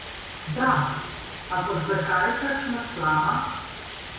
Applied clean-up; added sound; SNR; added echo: none; Stream; 11 dB; reverberation time 1.0 s.